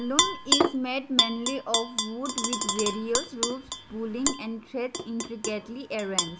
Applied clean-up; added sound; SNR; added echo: none; Tap / Glass; -2 dB; none.